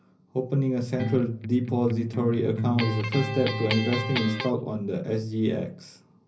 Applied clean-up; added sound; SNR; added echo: none; Electric guitar; 3 dB; reverberation time 0.5 s.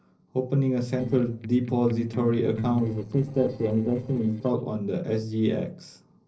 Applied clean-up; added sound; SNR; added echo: neural separator model SepFormer DNS4.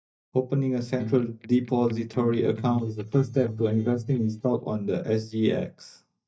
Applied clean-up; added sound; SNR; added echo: neural mask model DeepFilterNet 3.